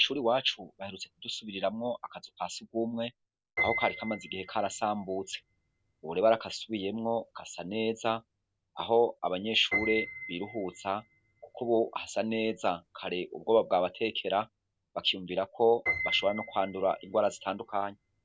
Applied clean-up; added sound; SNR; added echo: none; Piano; 11 dB; none.